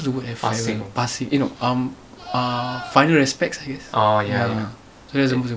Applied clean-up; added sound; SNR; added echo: none; Livestock, farm animals, working animals; 13 dB; none.